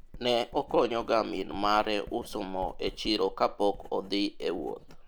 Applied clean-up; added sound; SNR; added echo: none; Writing; 14 dB; none.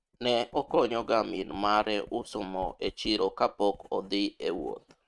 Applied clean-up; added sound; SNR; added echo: neural mask model RNNoise.